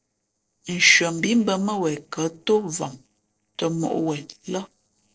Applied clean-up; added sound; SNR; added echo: neural separator model SepFormer DNS4.